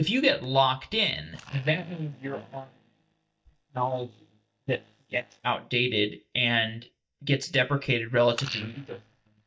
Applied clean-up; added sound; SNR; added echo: neural mask model DeepFilterNet 3.